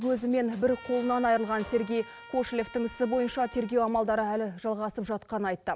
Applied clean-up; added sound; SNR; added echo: none; Trumpet; 20 dB; none.